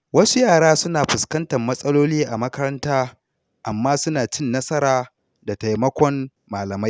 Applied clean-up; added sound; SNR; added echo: none; none; none; none.